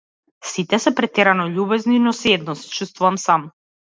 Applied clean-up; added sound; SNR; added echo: none; none; none; none.